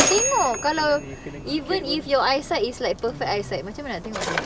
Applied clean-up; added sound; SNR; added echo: none; Mechanisms; 5 dB; none.